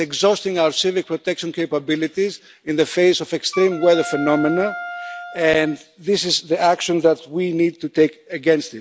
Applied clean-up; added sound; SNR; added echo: none; Wind instrument, woodwind instrument; 12 dB; none.